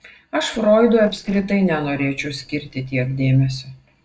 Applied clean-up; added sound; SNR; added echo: neural separator model SepFormer DNS4.